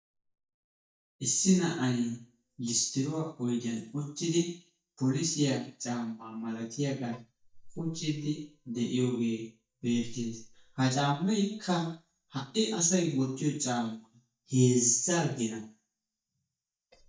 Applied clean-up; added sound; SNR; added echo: neural mask model DeepFilterNet 3.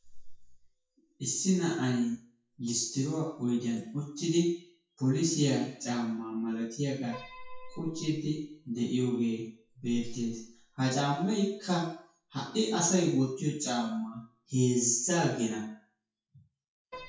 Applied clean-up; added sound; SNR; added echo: classical method WPE with log-MMSE.